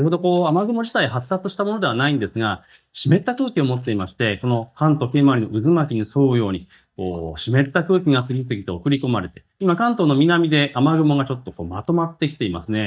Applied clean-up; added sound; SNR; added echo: neural mask model DeepFilterNet 3.